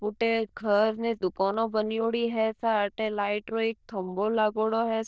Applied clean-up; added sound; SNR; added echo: neural diffusion model UNIVERSE++.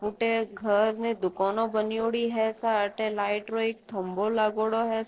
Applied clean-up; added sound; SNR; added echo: neural separator model SepFormer DNS4.